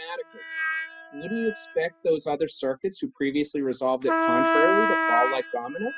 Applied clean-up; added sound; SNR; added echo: classical method spectral subtraction.